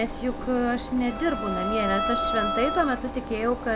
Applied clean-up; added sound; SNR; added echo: none; Engine + Bowed string instrument; 3 dB; none.